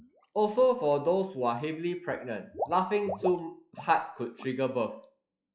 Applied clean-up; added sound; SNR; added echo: classical method log-MMSE.